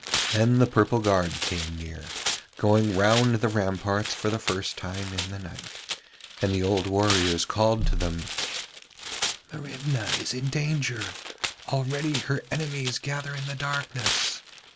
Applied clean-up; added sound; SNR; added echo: none; Tearing; 7 dB; none.